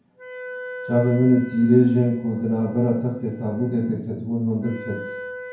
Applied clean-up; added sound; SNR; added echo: none; Wind instrument, woodwind instrument; 15 dB; reverberation time 0.9 s.